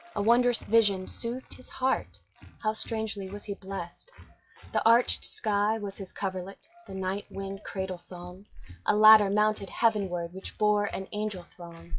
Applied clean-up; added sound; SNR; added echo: classical method log-MMSE.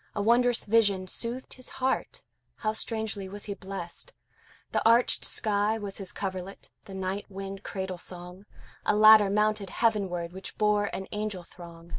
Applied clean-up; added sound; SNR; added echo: none; none; none; none.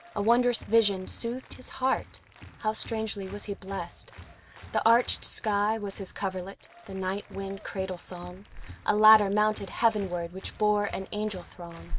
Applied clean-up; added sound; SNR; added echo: none; Applause; 19 dB; none.